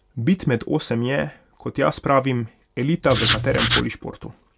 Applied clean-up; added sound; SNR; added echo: none; Writing; 0 dB; none.